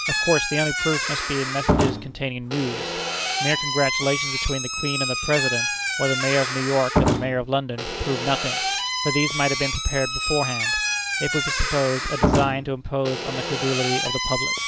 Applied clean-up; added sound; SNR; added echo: none; Squeak / Slam; 0 dB; none.